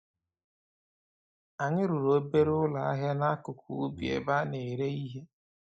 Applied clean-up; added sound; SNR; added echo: neural mask model DeepFilterNet 3.